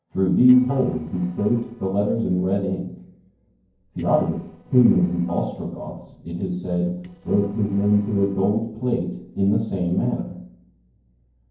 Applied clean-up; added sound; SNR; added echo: neural separator model SepFormer DNS4.